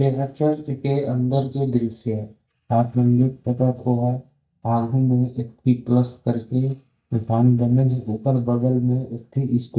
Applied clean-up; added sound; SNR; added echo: neural mask model DeepFilterNet 3.